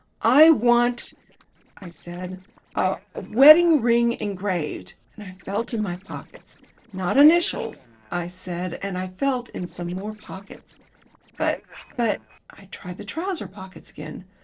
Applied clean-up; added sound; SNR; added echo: neural separator model SepFormer DNS4.